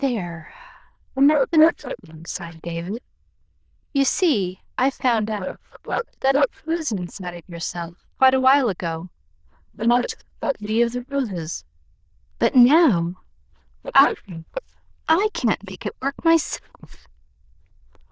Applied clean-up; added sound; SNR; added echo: neural diffusion model UNIVERSE++.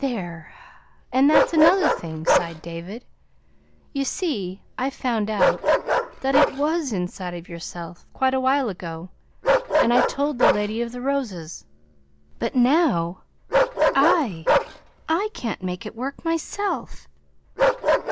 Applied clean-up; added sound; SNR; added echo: none; Bark; 1 dB; none.